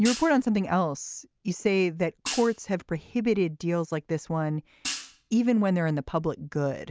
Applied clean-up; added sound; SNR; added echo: none; Hi-hat; 11 dB; none.